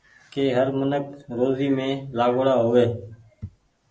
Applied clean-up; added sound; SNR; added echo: none; none; none; none.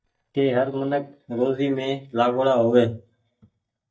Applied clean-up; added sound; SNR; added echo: neural mask model DeepFilterNet 3.